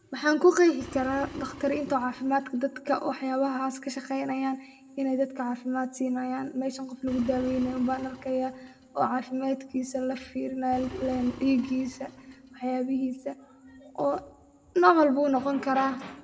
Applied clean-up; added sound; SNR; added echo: none; Engine; 17 dB; reverberation time 1.9 s.